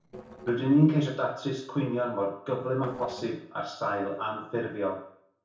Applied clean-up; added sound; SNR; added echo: neural separator model SepFormer DNS4.